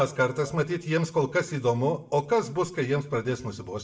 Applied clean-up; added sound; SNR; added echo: none; none; none; reverberation time 0.5 s.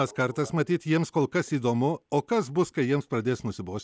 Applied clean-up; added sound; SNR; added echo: none; none; none; none.